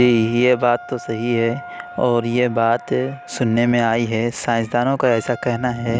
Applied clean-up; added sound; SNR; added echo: none; Wind instrument, woodwind instrument; 19 dB; none.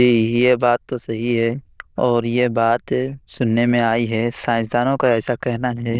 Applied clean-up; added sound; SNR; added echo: neural diffusion model UNIVERSE++.